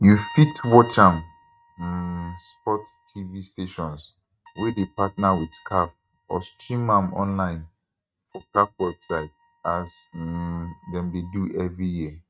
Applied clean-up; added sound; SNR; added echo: neural mask model RNNoise.